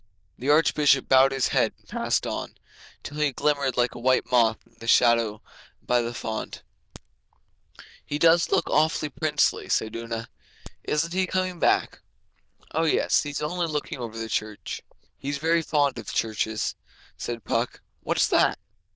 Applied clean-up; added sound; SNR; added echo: neural diffusion model UNIVERSE++.